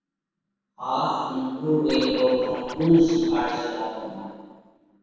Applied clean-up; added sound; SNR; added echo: neural separator model SepFormer DNS4.